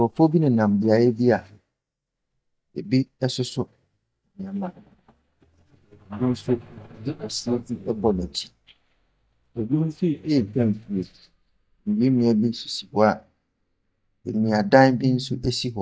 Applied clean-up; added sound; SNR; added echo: neural mask model DeepFilterNet 3.